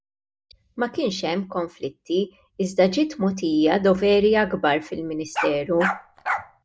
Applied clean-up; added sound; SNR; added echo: none; Bark; 6 dB; none.